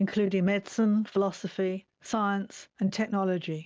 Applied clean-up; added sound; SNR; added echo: none; none; none; none.